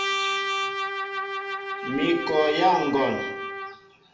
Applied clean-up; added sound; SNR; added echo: none; Trumpet; 3 dB; reverberation time 0.7 s.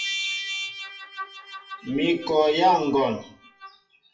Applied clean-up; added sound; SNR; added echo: classical method WPE with log-MMSE.